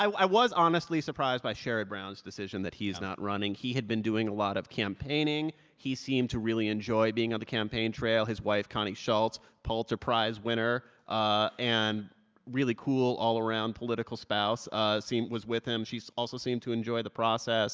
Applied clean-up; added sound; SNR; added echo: none; none; none; none.